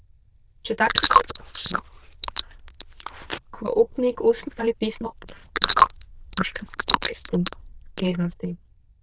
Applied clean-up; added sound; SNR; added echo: neural diffusion model UNIVERSE++.